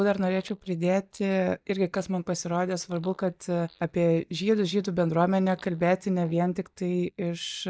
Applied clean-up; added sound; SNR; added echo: neural mask model DeepFilterNet 3.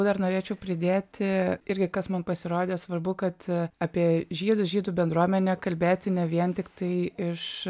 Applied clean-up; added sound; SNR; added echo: none; none; none; none.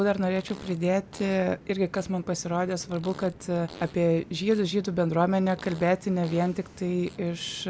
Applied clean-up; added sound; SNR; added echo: none; Fart + Train; 19 dB; none.